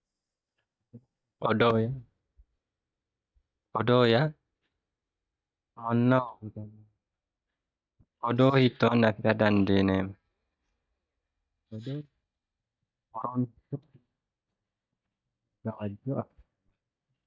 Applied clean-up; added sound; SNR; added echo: neural mask model DeepFilterNet 3.